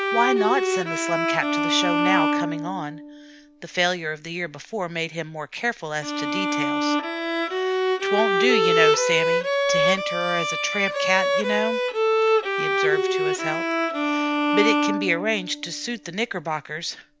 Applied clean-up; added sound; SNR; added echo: none; Bowed string instrument; -4 dB; none.